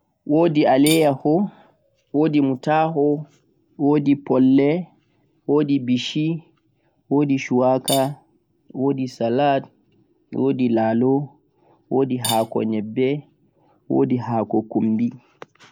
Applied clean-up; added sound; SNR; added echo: none; Cutlery, silverware / Dishes, pots, and pans; 15 dB; none.